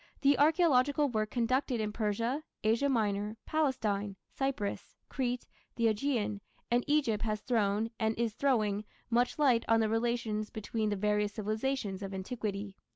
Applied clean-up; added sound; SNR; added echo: none; none; none; none.